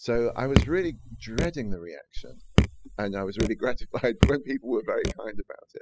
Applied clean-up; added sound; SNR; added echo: classical method spectral subtraction.